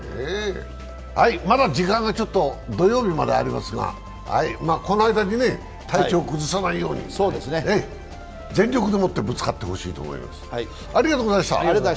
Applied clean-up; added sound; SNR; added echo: none; none; none; none.